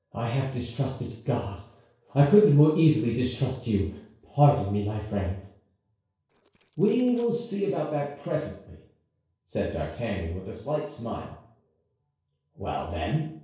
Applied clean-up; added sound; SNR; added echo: neural separator model SepFormer DNS4.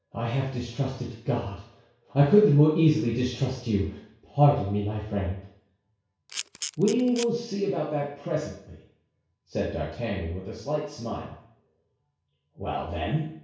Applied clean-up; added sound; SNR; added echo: none; Camera; 10 dB; reverberation time 0.6 s.